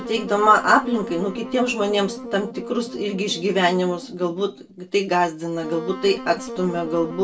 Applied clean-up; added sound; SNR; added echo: none; Wind instrument, woodwind instrument; 12 dB; reverberation time 0.2 s.